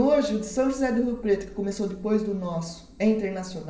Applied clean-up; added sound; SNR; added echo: none; none; none; reverberation time 0.7 s.